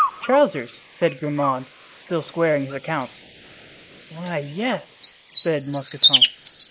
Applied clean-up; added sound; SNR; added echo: neural mask model Resemble Enhance denoiser.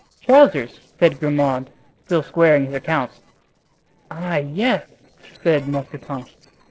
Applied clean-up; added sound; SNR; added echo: neural separator model SepFormer DNS4.